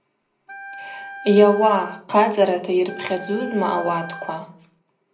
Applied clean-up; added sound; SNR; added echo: none; Wind instrument, woodwind instrument; 16 dB; reverberation time 0.5 s.